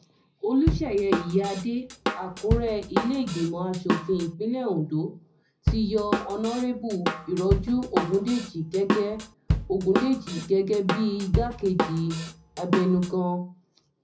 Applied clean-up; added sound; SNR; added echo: none; Drum / Drum kit; 2 dB; reverberation time 0.4 s.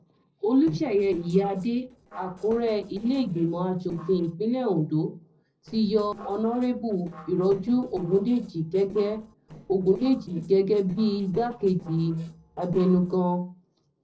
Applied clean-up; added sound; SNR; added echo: neural separator model SepFormer DNS4.